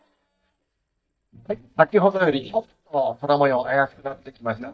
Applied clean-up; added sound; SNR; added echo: neural mask model DeepFilterNet 3.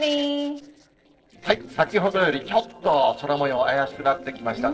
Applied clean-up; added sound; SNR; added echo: neural separator model SepFormer DNS4.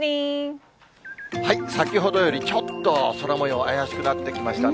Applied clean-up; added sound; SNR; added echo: none; none; none; none.